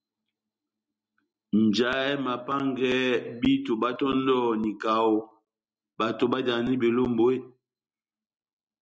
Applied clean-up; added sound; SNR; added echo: none; none; none; none.